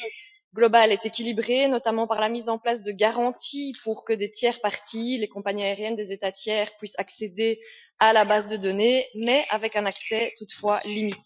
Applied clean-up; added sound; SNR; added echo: classical method Wiener filter.